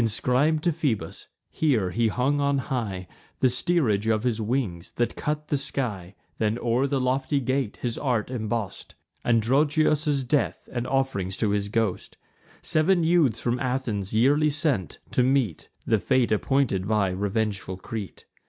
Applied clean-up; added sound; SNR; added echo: none; none; none; none.